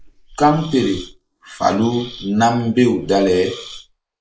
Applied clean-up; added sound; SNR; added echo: neural mask model Resemble Enhance denoiser.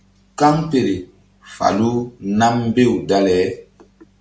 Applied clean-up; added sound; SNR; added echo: none; none; none; none.